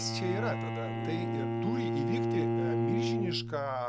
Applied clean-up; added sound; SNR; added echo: none; Bowed string instrument; -4 dB; none.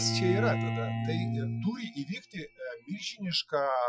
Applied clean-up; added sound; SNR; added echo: classical method Wiener filter.